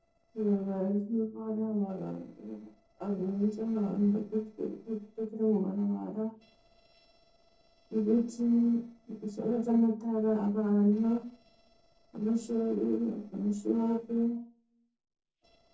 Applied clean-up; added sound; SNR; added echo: neural separator model SepFormer DNS4.